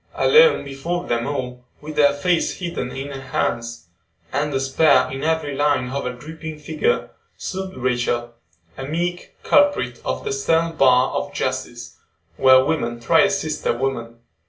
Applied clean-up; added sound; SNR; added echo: none; none; none; reverberation time 0.2 s.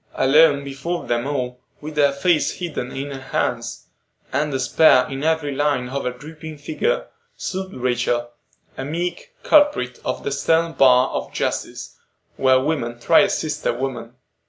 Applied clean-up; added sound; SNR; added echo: none; none; none; none.